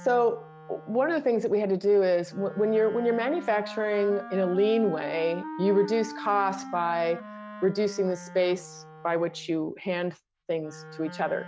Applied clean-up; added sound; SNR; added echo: none; Wind instrument, woodwind instrument; 15 dB; none.